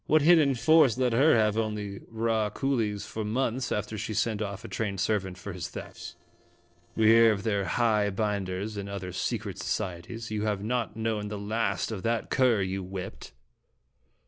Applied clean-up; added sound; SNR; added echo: neural separator model SepFormer DNS4.